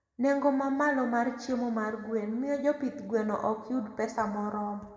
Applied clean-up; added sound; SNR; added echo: none; none; none; reverberation time 1.5 s.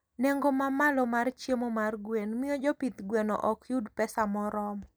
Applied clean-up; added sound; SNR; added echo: none; none; none; none.